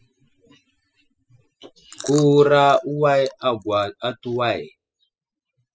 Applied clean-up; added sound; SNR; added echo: classical method spectral subtraction.